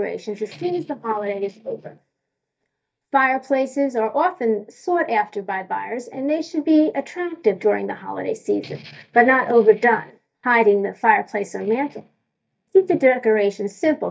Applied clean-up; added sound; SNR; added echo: neural mask model DeepFilterNet 3.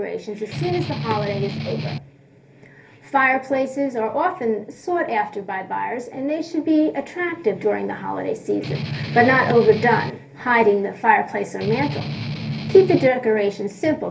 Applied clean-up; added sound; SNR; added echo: none; Strum; 6 dB; reverberation time 0.3 s.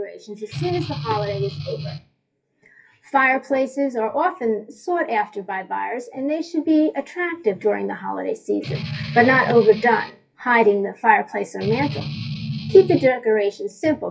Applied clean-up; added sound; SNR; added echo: classical method WPE with log-MMSE.